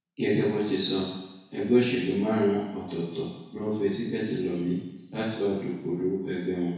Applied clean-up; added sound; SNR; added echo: none; none; none; reverberation time 1.0 s.